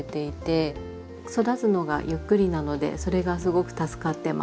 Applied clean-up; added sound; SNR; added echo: none; none; none; none.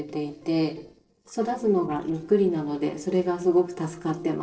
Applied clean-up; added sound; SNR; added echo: neural separator model SepFormer DNS4.